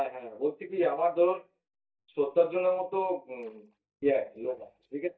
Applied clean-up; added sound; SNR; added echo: neural mask model DeepFilterNet 3.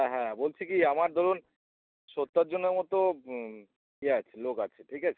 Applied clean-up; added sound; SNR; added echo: none; none; none; none.